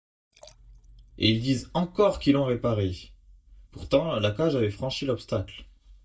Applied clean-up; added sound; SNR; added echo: neural mask model DeepFilterNet 3.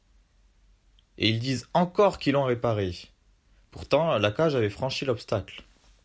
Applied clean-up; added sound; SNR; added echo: none; none; none; none.